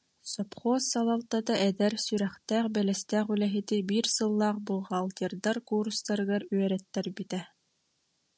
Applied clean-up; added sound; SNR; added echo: none; none; none; none.